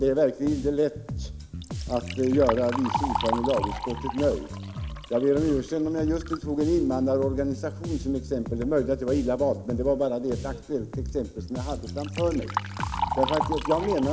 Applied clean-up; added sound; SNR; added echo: none; Liquid + Bass guitar; 6 dB; none.